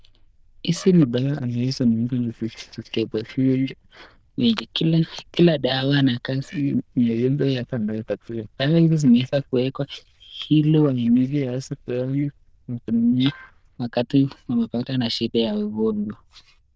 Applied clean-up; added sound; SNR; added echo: neural diffusion model UNIVERSE++.